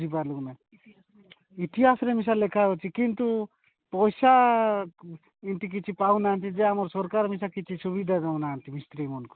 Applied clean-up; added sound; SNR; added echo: none; none; none; none.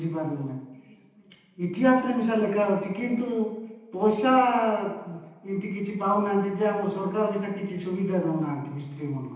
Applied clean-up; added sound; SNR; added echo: none; none; none; reverberation time 0.9 s.